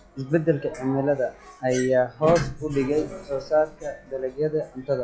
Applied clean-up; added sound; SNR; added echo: classical method log-MMSE.